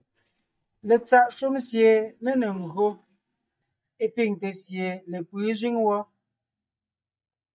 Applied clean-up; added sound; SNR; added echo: neural mask model DeepFilterNet 3.